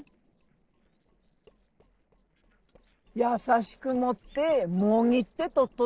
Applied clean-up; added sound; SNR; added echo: neural separator model SepFormer DNS4.